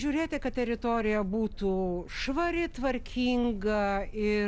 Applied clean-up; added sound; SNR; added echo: none; Boat, Water vehicle; 11 dB; none.